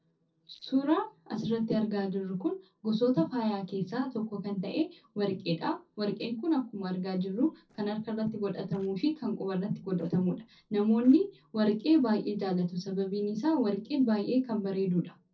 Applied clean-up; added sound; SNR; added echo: neural separator model SepFormer DNS4.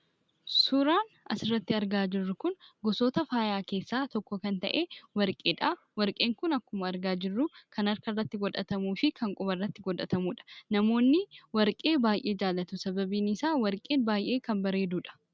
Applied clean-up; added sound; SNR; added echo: none; none; none; none.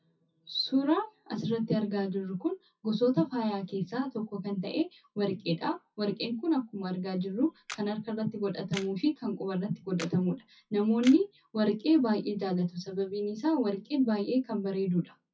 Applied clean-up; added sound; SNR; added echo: classical method WPE with log-MMSE.